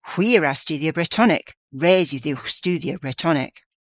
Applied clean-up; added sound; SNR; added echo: neural mask model Resemble Enhance denoiser.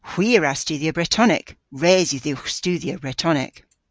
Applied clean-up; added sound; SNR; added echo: none; none; none; none.